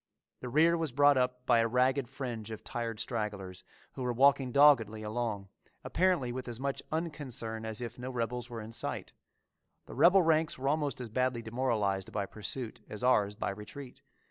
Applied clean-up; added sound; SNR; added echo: none; none; none; none.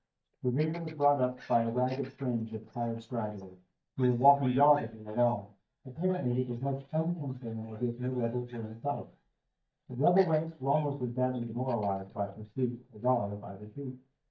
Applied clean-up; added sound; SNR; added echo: neural mask model DeepFilterNet 3.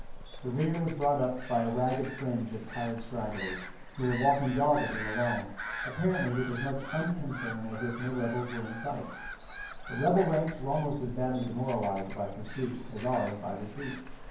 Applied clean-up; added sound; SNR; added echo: none; Gull, seagull / Bird vocalization, bird call, bird song; 9 dB; reverberation time 0.9 s.